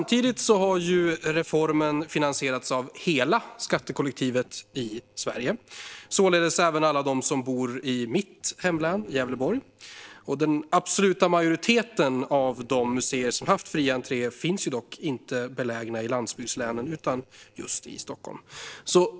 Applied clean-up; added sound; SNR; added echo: neural separator model SepFormer DNS4.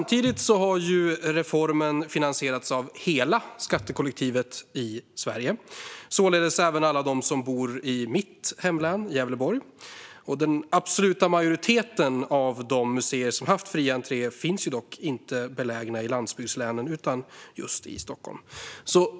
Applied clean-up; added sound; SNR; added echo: none; none; none; none.